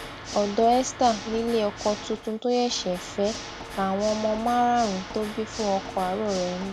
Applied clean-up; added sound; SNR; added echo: none; Water / Mechanisms; 12 dB; none.